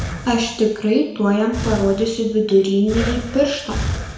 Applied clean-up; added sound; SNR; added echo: none; Breathing; 9 dB; reverberation time 0.7 s.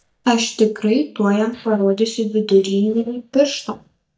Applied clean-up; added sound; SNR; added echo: neural mask model DeepFilterNet 3.